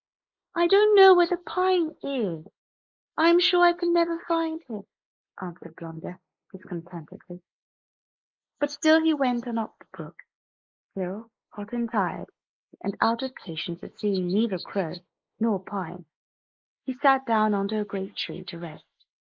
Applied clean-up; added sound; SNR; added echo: neural mask model Resemble Enhance denoiser.